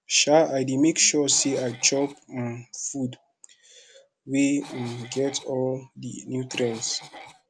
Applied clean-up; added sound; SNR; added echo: none; Cough; 18 dB; none.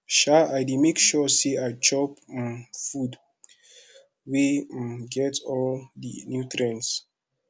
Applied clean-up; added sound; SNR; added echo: none; none; none; none.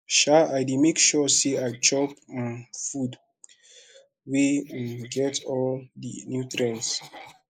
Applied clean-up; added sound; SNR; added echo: neural mask model Resemble Enhance denoiser.